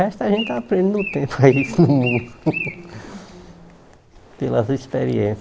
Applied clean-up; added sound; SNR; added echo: none; Bird; 14 dB; none.